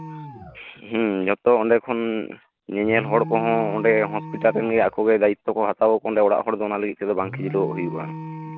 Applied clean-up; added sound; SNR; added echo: none; Alarm; 14 dB; none.